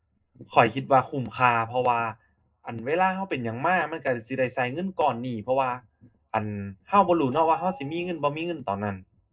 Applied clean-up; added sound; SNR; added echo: neural separator model SepFormer DNS4.